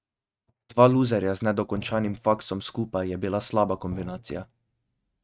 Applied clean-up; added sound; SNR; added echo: neural mask model RNNoise.